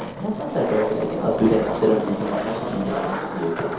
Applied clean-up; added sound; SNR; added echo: none; Skateboard; 5 dB; reverberation time 0.8 s.